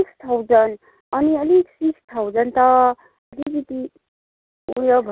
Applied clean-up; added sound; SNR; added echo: none; none; none; none.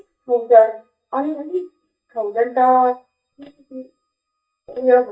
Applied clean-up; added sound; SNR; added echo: neural mask model DeepFilterNet 3.